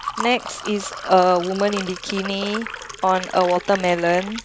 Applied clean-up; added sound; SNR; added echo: none; Liquid; 11 dB; none.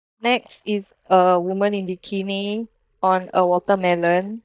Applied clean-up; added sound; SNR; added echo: neural mask model DeepFilterNet 3.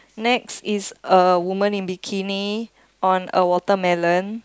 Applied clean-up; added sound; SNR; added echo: none; none; none; none.